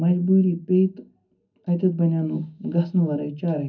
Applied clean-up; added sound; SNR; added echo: none; none; none; reverberation time 0.4 s.